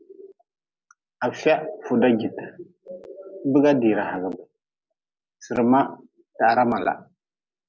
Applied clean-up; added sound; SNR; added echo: none; none; none; none.